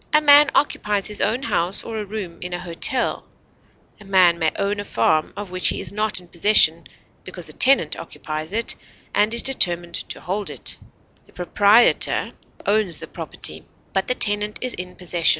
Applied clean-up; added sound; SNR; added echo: none; none; none; none.